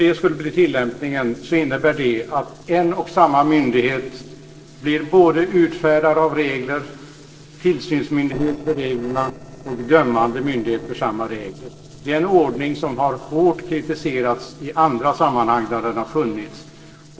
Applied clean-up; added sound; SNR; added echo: neural separator model SepFormer DNS4.